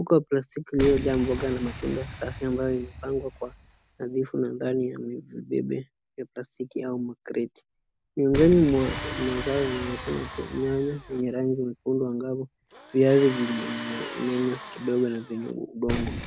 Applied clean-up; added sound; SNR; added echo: none; Boom + Tools; 11 dB; none.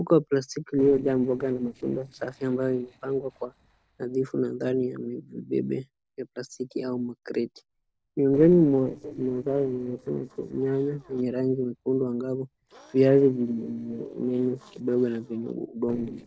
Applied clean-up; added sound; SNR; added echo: neural separator model SepFormer DNS4.